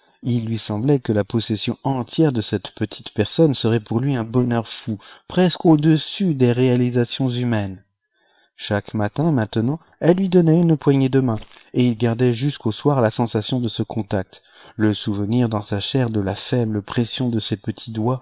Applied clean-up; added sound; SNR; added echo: neural separator model SepFormer WHAM!.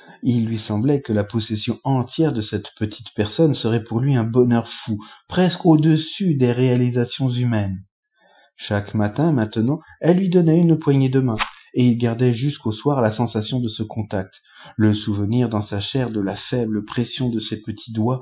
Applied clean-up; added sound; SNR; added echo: classical method Wiener filter.